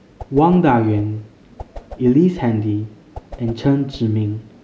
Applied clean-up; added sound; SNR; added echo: none; Whoosh, swoosh, swish; 19 dB; none.